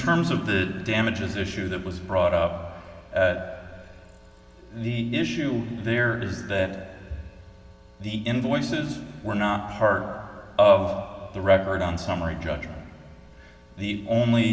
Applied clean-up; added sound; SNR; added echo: none; none; none; reverberation time 2.2 s.